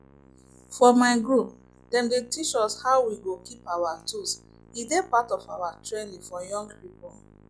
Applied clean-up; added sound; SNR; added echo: classical method log-MMSE.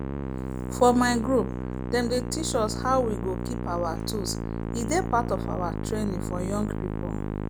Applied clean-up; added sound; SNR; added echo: none; Musical instrument; 3 dB; none.